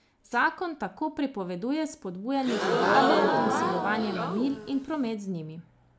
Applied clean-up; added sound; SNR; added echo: none; Crowd / Gasp; -3 dB; none.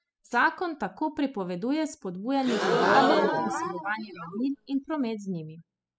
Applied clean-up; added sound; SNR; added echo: classical method spectral subtraction.